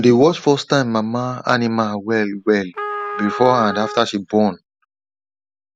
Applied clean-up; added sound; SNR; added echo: none; Trumpet; 10 dB; none.